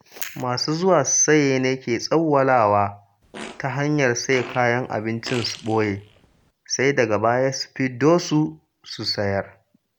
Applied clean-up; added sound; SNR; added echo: none; Fart; 18 dB; none.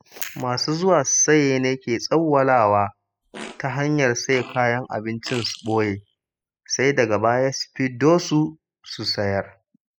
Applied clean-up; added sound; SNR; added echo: classical method spectral subtraction.